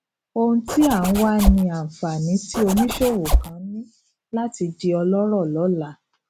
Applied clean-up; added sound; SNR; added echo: none; Zipper (clothing); 1 dB; none.